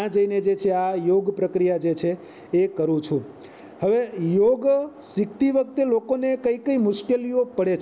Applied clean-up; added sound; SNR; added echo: none; none; none; none.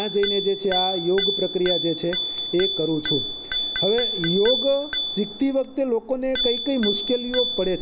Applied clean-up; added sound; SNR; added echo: none; Bicycle bell; 2 dB; none.